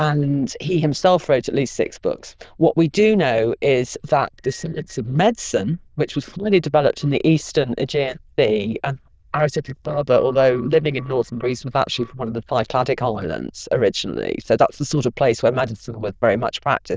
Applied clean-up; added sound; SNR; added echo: neural diffusion model UNIVERSE++.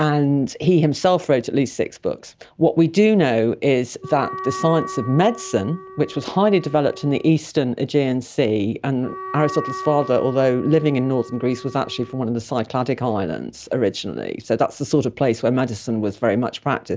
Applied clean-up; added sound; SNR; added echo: none; Wind instrument, woodwind instrument; 14 dB; none.